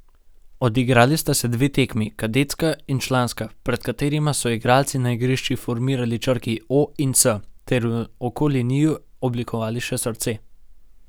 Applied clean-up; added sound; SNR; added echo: none; none; none; none.